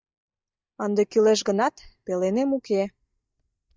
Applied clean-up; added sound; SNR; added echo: neural mask model DeepFilterNet 3.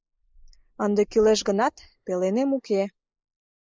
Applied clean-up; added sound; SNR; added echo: neural mask model Resemble Enhance denoiser.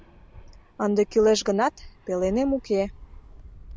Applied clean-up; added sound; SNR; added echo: none; Fixed-wing aircraft, airplane; 19 dB; none.